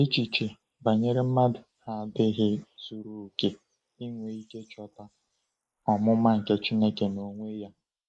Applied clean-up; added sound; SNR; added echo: neural mask model Resemble Enhance denoiser.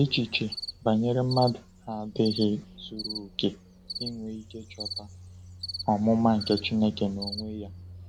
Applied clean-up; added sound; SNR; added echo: none; Cricket; 12 dB; none.